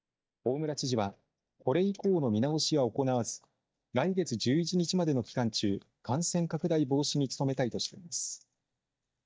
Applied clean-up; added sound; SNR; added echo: neural mask model DeepFilterNet 3.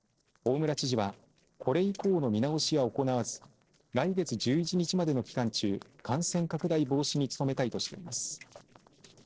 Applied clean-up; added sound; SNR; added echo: neural separator model SepFormer DNS4.